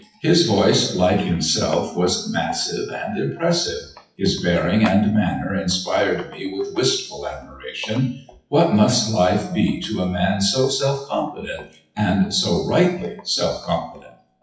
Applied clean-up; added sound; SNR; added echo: classical method WPE with log-MMSE.